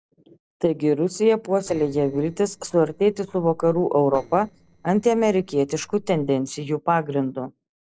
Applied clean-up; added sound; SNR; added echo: neural separator model SepFormer DNS4.